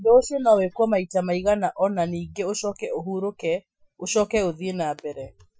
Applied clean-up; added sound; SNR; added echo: classical method Wiener filter.